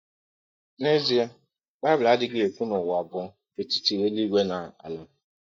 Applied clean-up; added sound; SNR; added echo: neural mask model DeepFilterNet 3.